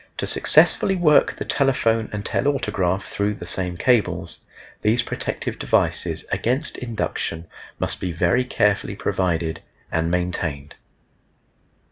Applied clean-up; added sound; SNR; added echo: none; none; none; none.